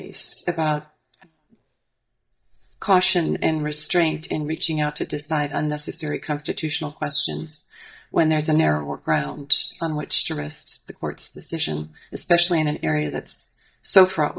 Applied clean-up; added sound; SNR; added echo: neural mask model DeepFilterNet 3.